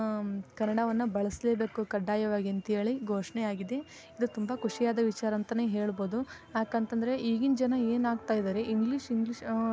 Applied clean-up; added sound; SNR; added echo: none; none; none; none.